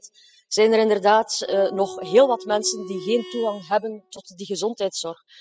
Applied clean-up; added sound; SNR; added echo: classical method spectral subtraction.